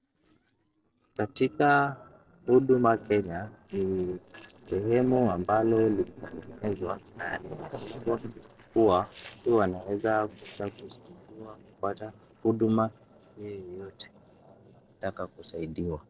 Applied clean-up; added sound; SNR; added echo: neural separator model SepFormer DNS4.